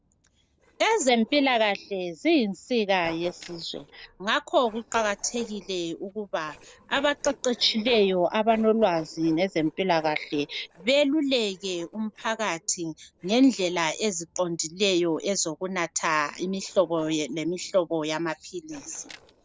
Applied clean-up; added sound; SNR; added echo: neural separator model SepFormer DNS4.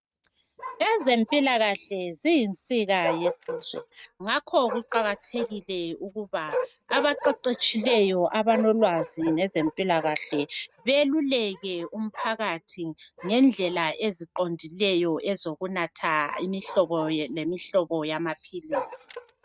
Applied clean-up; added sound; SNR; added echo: neural mask model RNNoise.